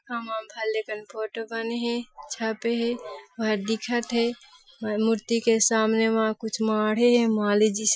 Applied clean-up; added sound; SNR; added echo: classical method Wiener filter.